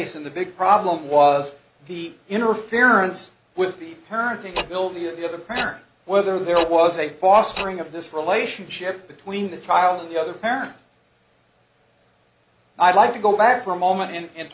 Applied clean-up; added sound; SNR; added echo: none; Tick-tock; 14 dB; none.